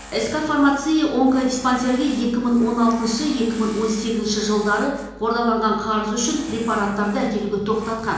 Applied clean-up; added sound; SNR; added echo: none; Tools; 19 dB; reverberation time 1.0 s.